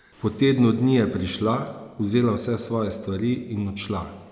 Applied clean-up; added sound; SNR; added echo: none; none; none; none.